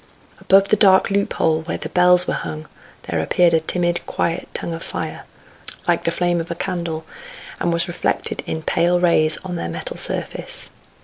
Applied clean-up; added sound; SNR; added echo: none; none; none; none.